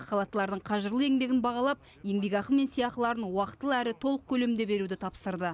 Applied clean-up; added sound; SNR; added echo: none; none; none; none.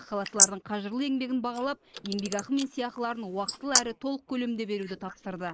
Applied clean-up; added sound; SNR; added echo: neural mask model Resemble Enhance denoiser.